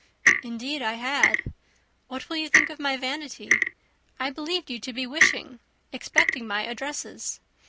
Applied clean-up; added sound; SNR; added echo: none; Clock; -5 dB; none.